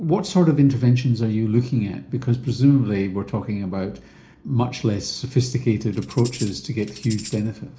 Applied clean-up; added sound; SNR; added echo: none; Tambourine; 18 dB; reverberation time 0.4 s.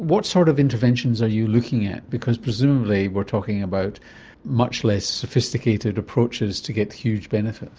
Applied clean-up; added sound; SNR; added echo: none; none; none; none.